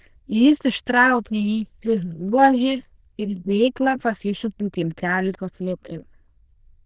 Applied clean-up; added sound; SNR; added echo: neural diffusion model UNIVERSE++.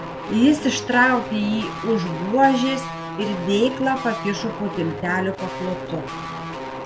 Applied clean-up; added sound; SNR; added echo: none; Guitar; 9 dB; none.